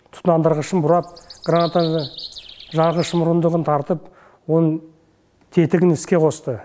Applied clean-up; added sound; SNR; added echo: none; Bird vocalization, bird call, bird song; 19 dB; none.